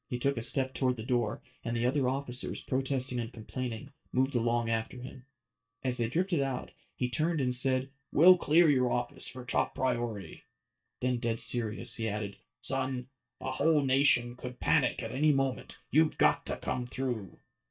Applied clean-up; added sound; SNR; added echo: neural mask model DeepFilterNet 3.